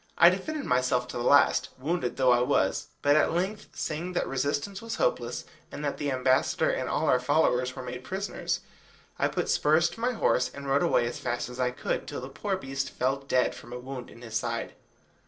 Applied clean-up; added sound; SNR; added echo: neural separator model SepFormer DNS4.